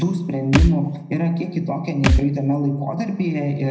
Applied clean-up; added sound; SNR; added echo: none; Thump, thud; 1 dB; reverberation time 0.7 s.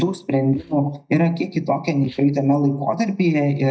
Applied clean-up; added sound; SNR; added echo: neural mask model DeepFilterNet 3.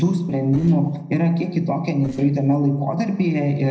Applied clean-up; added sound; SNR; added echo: neural separator model SepFormer DNS4.